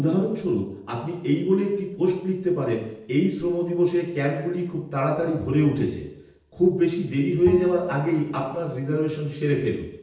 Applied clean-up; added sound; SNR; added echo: neural separator model SepFormer DNS4.